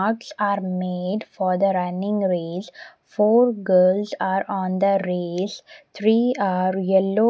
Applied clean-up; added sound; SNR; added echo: none; none; none; none.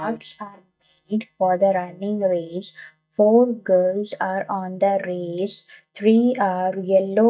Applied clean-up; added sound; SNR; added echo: neural mask model DeepFilterNet 3.